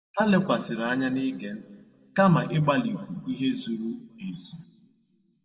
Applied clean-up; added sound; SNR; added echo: none; none; none; reverberation time 1.5 s.